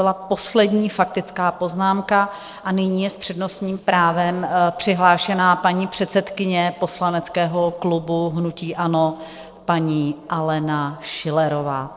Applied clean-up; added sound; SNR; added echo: neural separator model SepFormer DNS4.